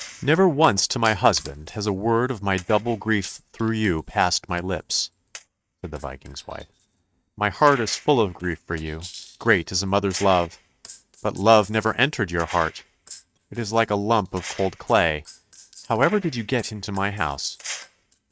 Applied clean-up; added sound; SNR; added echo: neural mask model RNNoise.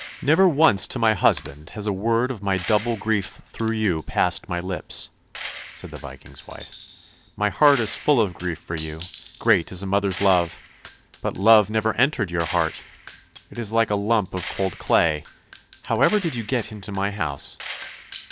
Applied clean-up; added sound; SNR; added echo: none; Gunshot, gunfire; 13 dB; none.